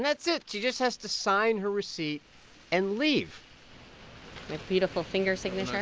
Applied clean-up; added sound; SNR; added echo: none; none; none; none.